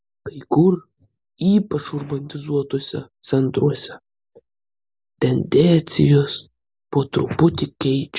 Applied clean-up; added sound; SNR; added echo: none; none; none; none.